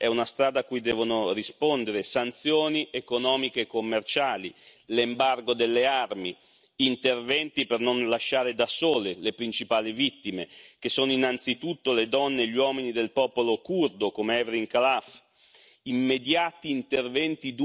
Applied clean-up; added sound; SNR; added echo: none; none; none; none.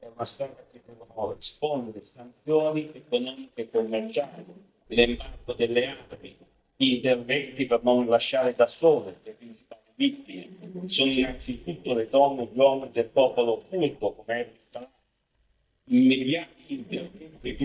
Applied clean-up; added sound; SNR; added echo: neural mask model DeepFilterNet 3.